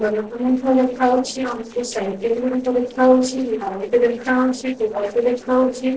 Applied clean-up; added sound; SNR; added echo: neural separator model SepFormer DNS4.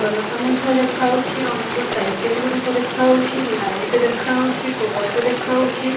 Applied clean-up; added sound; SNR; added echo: none; Stream; 4 dB; reverberation time 0.3 s.